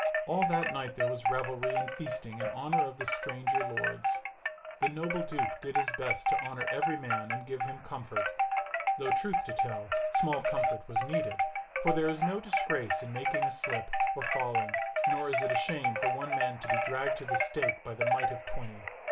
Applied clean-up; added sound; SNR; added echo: none; Wind chime; -5 dB; reverberation time 0.2 s.